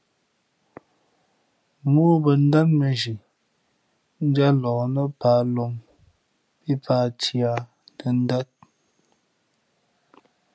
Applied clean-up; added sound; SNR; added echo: none; none; none; none.